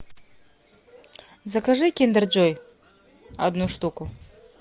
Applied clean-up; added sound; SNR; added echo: none; none; none; none.